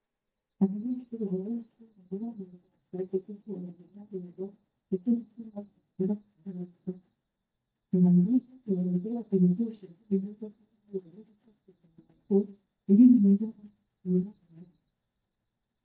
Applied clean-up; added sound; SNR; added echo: neural mask model DeepFilterNet 3.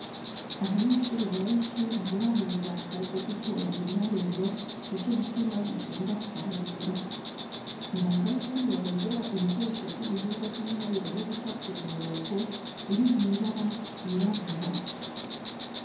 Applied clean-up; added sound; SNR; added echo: none; Insect; 6 dB; reverberation time 0.9 s.